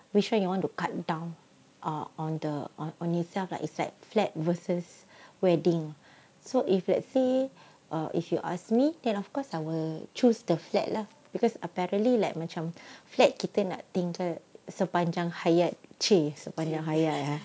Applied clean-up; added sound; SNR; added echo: none; none; none; none.